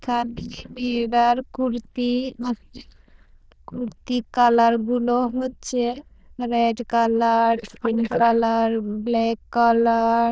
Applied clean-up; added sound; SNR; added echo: neural diffusion model UNIVERSE++.